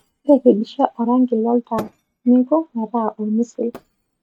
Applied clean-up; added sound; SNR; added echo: neural mask model RNNoise.